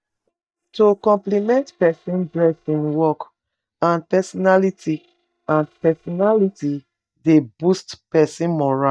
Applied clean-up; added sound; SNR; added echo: neural mask model DeepFilterNet 3.